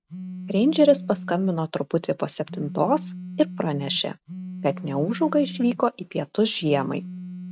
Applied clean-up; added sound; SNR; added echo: none; Telephone; 12 dB; none.